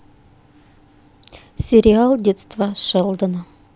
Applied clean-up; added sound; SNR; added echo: none; none; none; none.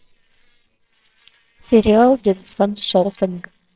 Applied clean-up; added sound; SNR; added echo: neural separator model SepFormer WHAMR!.